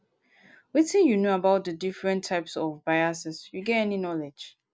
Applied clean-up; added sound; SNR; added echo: none; none; none; none.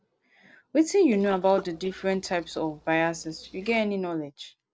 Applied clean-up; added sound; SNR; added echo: neural separator model SepFormer DNS4.